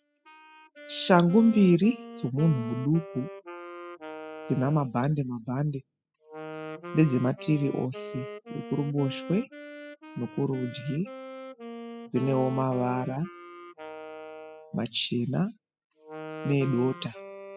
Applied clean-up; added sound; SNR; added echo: classical method spectral subtraction.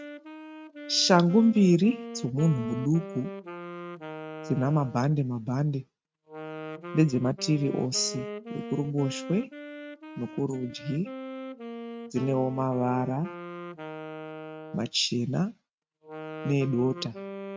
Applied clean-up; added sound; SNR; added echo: neural mask model RNNoise.